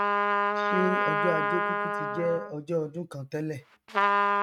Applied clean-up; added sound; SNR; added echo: neural mask model RNNoise.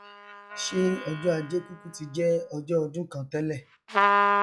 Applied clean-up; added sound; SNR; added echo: classical method log-MMSE.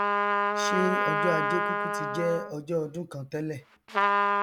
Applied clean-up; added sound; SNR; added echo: none; Trumpet; -4 dB; none.